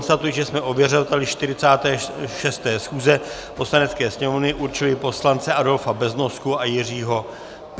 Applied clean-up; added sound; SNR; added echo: none; none; none; none.